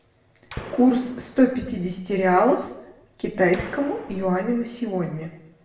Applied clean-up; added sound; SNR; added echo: none; Gunshot, gunfire; 17 dB; reverberation time 0.8 s.